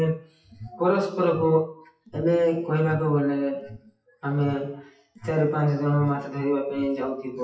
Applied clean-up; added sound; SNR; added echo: classical method WPE with log-MMSE.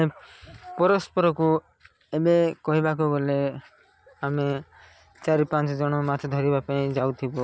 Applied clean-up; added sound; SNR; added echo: none; none; none; none.